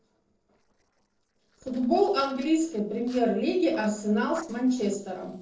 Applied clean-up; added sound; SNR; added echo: neural separator model SepFormer DNS4.